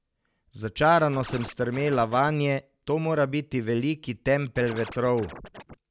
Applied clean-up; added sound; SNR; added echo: none; Scratching (performance technique); 16 dB; none.